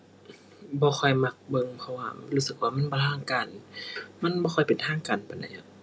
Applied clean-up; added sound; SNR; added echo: none; none; none; none.